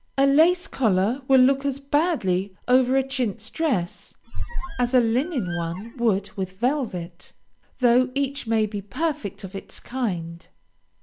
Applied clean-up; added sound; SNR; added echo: none; Squeak; 2 dB; none.